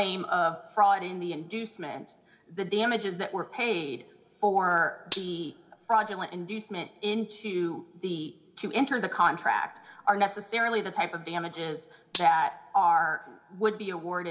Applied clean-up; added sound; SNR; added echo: none; Gunshot, gunfire; 9 dB; reverberation time 0.3 s.